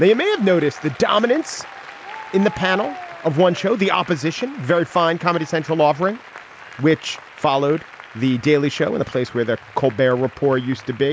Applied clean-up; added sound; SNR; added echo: none; Applause; 17 dB; none.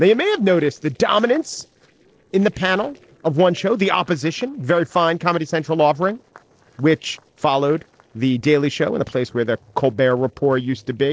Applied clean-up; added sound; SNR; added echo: neural separator model SepFormer DNS4.